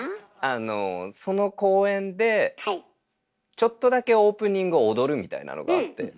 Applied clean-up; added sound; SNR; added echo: none; none; none; none.